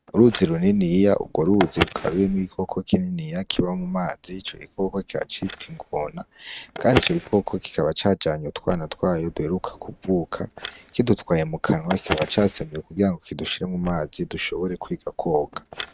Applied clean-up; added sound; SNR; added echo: neural mask model RNNoise.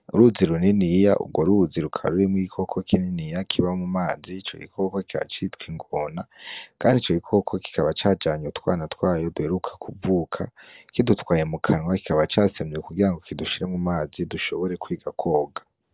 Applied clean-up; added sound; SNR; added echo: none; none; none; none.